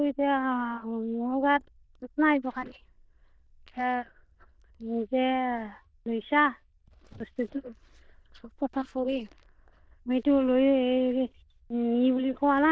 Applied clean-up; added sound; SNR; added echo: neural diffusion model UNIVERSE++.